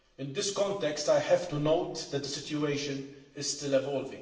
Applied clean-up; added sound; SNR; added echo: none; none; none; reverberation time 0.9 s.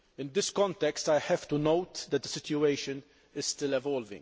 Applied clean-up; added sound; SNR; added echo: none; none; none; none.